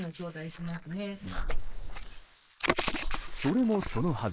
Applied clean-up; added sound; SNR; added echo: neural mask model Resemble Enhance denoiser.